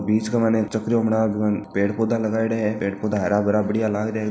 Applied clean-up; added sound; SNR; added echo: none; none; none; none.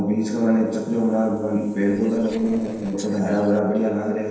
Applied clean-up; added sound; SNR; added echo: neural separator model SepFormer DNS4.